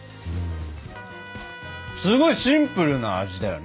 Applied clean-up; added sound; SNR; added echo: none; Trumpet; 17 dB; none.